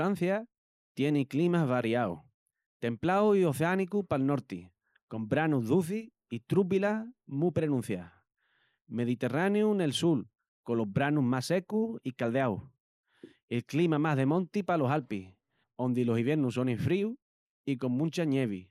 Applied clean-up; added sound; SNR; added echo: neural mask model Resemble Enhance denoiser.